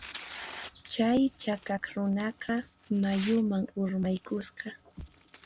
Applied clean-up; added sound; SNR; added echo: none; Tearing; 16 dB; none.